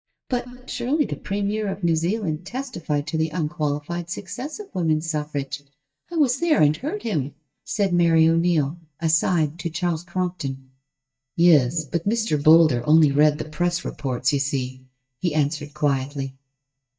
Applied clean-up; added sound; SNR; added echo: neural mask model DeepFilterNet 3.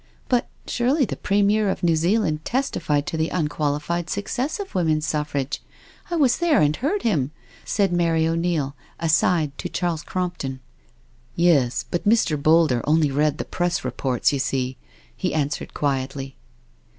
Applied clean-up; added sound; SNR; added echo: none; none; none; none.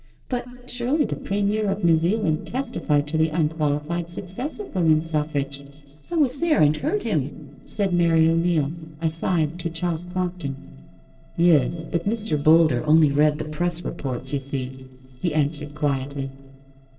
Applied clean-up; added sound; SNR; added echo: neural separator model SepFormer DNS4.